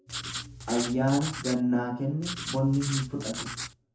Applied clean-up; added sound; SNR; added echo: none; Writing; 8 dB; reverberation time 0.7 s.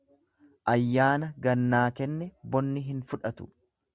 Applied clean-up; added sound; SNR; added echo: none; none; none; none.